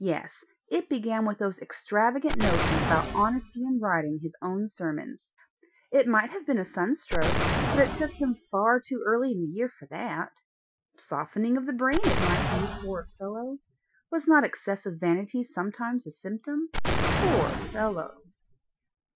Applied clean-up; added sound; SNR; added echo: classical method Wiener filter.